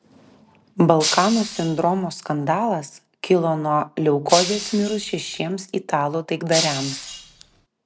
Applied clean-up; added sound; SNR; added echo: none; Shatter; 6 dB; none.